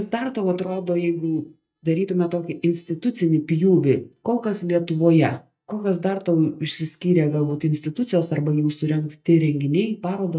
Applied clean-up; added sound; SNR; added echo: neural mask model DeepFilterNet 3.